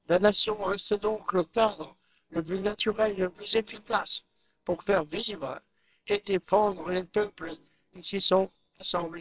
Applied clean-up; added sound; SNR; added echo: neural separator model SepFormer WHAMR!.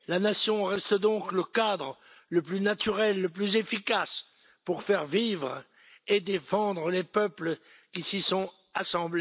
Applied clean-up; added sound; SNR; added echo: none; none; none; none.